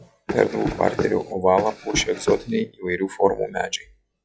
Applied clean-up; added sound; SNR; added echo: classical method log-MMSE.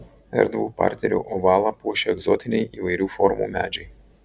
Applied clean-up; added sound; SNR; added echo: none; none; none; none.